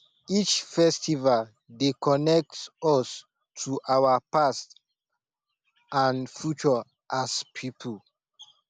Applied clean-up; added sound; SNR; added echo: none; none; none; none.